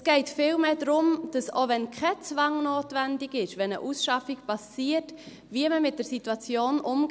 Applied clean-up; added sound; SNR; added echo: none; none; none; none.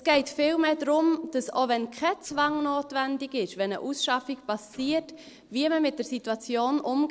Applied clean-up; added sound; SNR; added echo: neural separator model SepFormer DNS4.